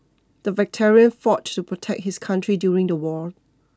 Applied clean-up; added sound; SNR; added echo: none; none; none; none.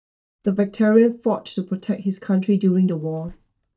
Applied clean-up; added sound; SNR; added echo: neural mask model DeepFilterNet 3.